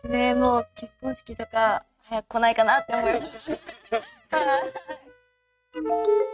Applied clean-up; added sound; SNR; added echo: neural mask model RNNoise.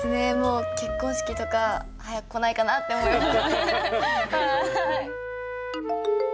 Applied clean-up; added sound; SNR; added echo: none; Wind instrument, woodwind instrument; 4 dB; none.